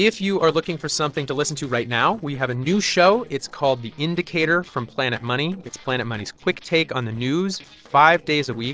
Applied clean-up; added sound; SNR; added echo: neural separator model SepFormer DNS4.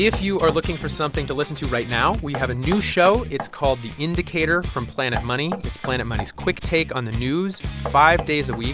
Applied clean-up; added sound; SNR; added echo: none; Knock; 15 dB; none.